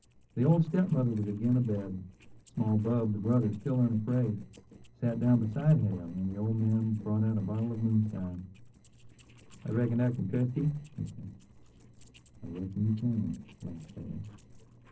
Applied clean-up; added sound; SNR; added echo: neural separator model SepFormer DNS4.